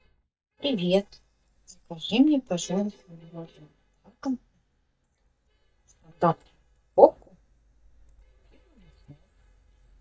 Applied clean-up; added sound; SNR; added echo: neural mask model DeepFilterNet 3.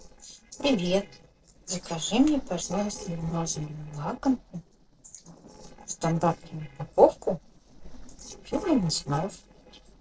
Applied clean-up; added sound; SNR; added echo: neural separator model SepFormer DNS4.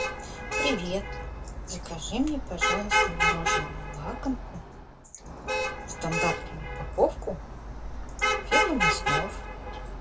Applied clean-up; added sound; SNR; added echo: none; Traffic noise, roadway noise / Vehicle horn, car horn, honking; -4 dB; reverberation time 0.2 s.